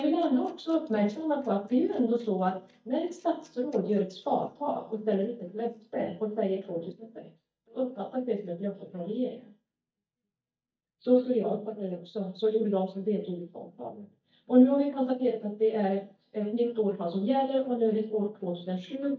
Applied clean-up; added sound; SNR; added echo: neural mask model DeepFilterNet 3.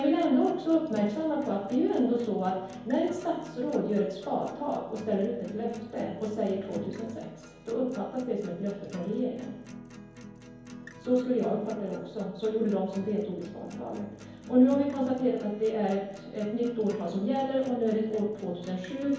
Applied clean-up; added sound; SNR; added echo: none; Acoustic guitar; 16 dB; reverberation time 2.2 s.